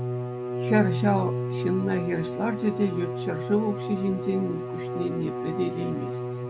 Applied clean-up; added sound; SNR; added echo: none; Bowed string instrument; 2 dB; none.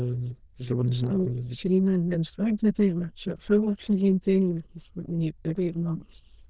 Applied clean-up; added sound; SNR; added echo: neural diffusion model UNIVERSE++.